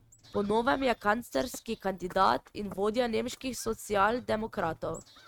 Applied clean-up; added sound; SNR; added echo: neural mask model RNNoise.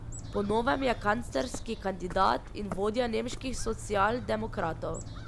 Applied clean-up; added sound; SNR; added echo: none; Bird; 8 dB; none.